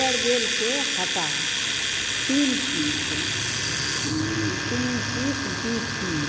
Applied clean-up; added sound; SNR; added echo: none; Domestic sounds, home sounds; -2 dB; none.